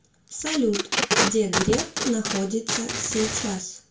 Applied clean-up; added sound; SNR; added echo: none; Packing tape, duct tape; 1 dB; reverberation time 0.3 s.